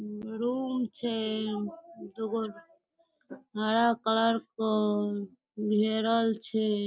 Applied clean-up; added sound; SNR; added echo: none; none; none; none.